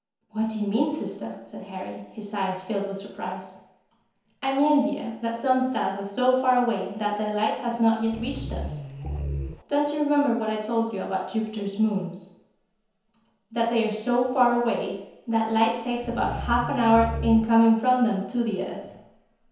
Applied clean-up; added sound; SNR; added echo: none; Growling; 6 dB; reverberation time 0.9 s.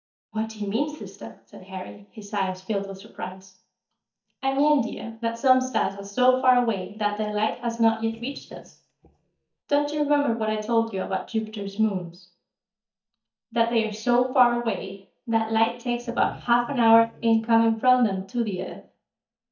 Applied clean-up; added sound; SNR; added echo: neural mask model DeepFilterNet 3.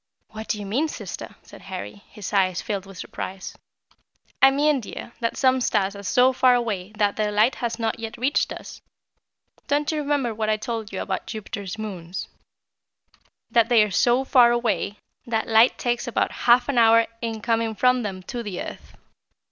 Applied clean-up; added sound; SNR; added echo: none; none; none; none.